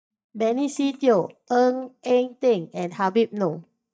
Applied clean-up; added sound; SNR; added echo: neural mask model DeepFilterNet 3.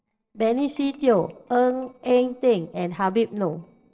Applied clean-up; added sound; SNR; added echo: neural separator model SepFormer DNS4.